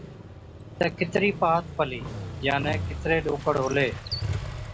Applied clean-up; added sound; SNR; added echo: none; Motorcycle; 7 dB; none.